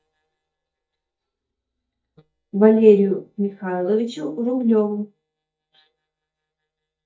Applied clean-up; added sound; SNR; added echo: neural mask model DeepFilterNet 3.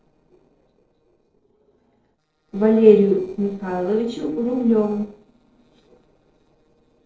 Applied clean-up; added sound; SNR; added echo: neural separator model SepFormer DNS4.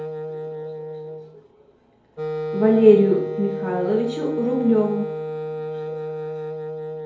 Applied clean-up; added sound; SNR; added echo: none; Wind instrument, woodwind instrument; 7 dB; reverberation time 2.0 s.